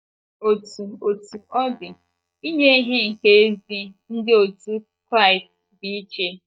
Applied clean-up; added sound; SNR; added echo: neural mask model DeepFilterNet 3.